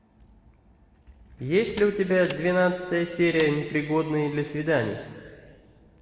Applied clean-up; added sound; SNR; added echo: none; Mechanisms; 13 dB; reverberation time 1.5 s.